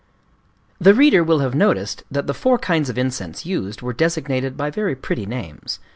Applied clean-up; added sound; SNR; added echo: none; none; none; none.